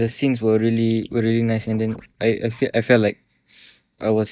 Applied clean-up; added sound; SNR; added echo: neural mask model DeepFilterNet 3.